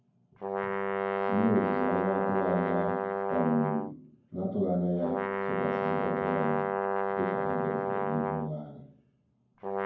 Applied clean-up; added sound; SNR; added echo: none; Brass instrument; -1 dB; reverberation time 0.9 s.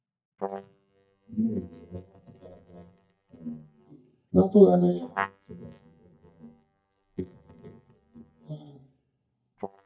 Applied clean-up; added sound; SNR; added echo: neural mask model DeepFilterNet 3.